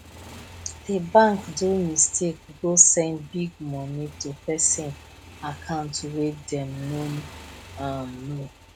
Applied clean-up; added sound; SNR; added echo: none; Motorcycle; 18 dB; none.